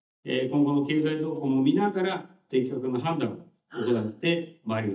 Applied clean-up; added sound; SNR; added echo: neural mask model DeepFilterNet 3.